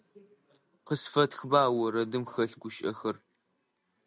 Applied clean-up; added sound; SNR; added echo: none; none; none; none.